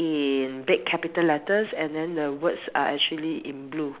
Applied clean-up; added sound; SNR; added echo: none; none; none; none.